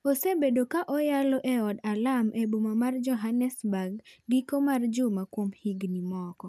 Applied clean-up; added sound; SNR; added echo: none; none; none; none.